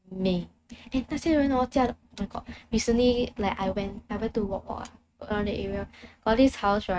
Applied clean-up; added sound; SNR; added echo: neural mask model RNNoise.